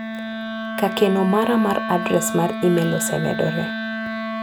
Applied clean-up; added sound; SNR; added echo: none; Wind instrument, woodwind instrument; 5 dB; none.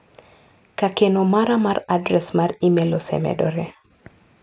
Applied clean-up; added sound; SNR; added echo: none; none; none; none.